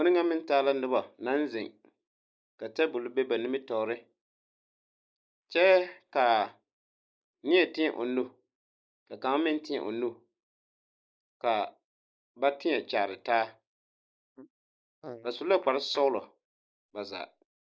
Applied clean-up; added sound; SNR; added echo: neural mask model Resemble Enhance denoiser.